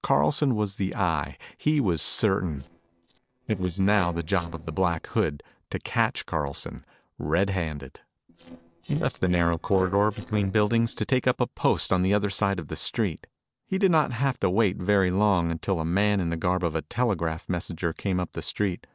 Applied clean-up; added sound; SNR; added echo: neural separator model SepFormer DNS4.